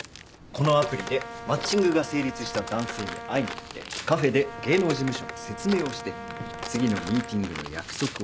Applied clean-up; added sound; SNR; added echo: none; Walk, footsteps + Brass instrument; 10 dB; none.